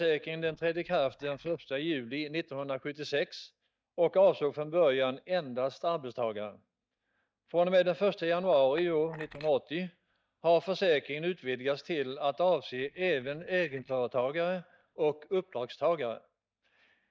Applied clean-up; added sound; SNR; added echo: neural mask model DeepFilterNet 3.